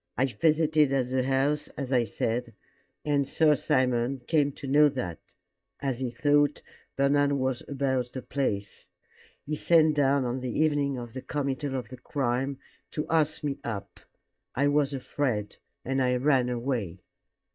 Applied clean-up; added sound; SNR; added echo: neural mask model DeepFilterNet 3.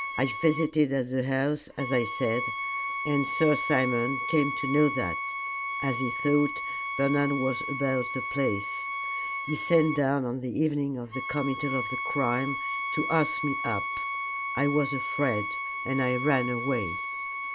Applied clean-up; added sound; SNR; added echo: none; Bowed string instrument; 4 dB; none.